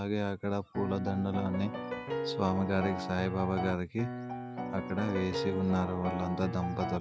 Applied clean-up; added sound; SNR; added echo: none; Piano; 4 dB; none.